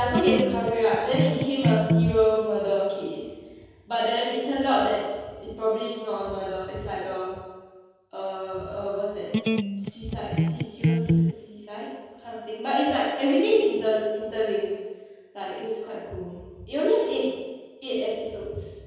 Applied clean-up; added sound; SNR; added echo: none; Electric guitar; -2 dB; reverberation time 1.2 s.